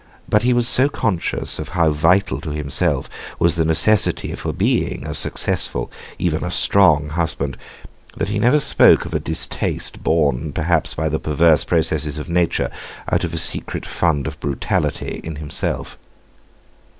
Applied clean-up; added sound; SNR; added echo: none; none; none; none.